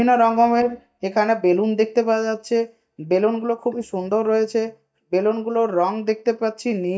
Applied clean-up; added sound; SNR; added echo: neural mask model DeepFilterNet 3.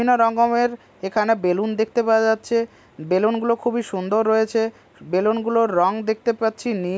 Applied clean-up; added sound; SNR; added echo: none; none; none; none.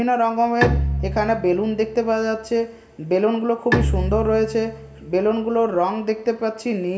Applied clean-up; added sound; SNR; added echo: none; Bowed string instrument; 6 dB; reverberation time 2.8 s.